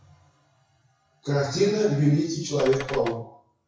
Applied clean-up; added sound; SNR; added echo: classical method WPE with log-MMSE.